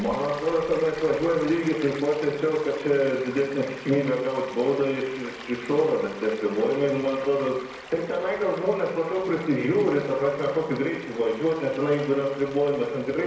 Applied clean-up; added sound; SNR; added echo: none; Stream; 16 dB; reverberation time 1.0 s.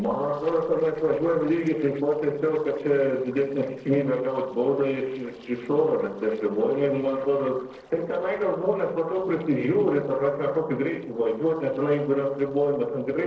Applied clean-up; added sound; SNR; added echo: neural separator model SepFormer DNS4.